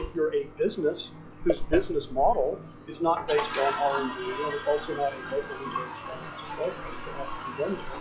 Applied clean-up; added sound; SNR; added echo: classical method log-MMSE.